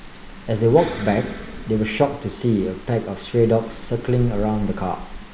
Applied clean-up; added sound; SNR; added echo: none; Rain + Explosion; 12 dB; none.